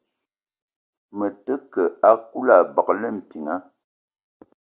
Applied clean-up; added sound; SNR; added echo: none; none; none; none.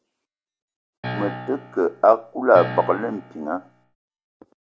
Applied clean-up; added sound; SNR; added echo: none; Piano; 11 dB; none.